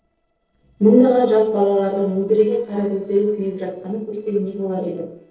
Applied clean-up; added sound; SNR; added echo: neural separator model SepFormer DNS4.